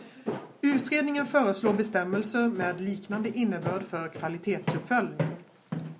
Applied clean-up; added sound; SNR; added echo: none; Walk, footsteps; 9 dB; none.